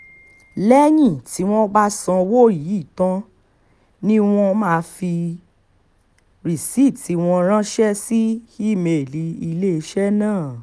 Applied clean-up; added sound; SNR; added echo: none; none; none; none.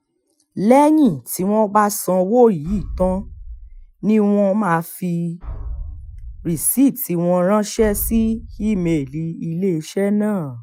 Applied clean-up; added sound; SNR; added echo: classical method Wiener filter.